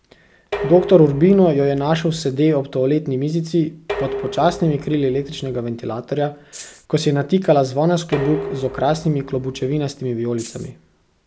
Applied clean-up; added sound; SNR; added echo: none; Dishes, pots, and pans + Rattle (instrument); 12 dB; none.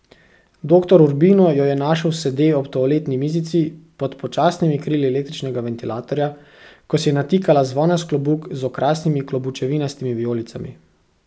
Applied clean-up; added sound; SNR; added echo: none; none; none; none.